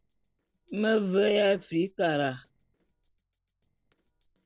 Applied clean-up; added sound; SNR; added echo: neural separator model SepFormer DNS4.